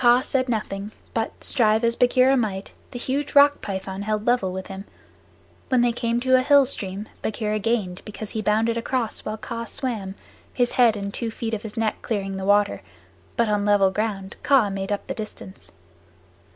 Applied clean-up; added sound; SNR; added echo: none; none; none; none.